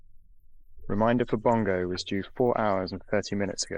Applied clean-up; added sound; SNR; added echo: neural mask model Resemble Enhance denoiser.